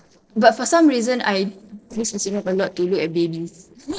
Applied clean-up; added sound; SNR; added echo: neural separator model SepFormer DNS4.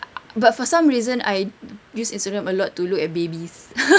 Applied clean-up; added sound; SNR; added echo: none; none; none; none.